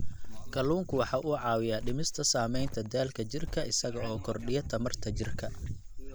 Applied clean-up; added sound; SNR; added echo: none; Cricket; 3 dB; none.